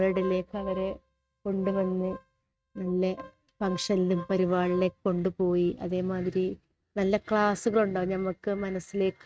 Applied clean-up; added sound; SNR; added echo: neural mask model RNNoise.